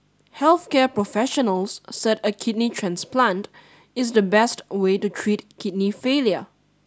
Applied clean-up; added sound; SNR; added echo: none; none; none; none.